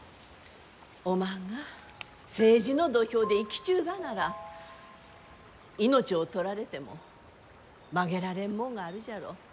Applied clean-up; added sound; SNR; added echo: none; none; none; none.